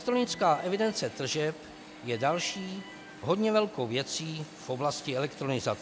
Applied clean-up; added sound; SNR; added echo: none; Alarm; 16 dB; none.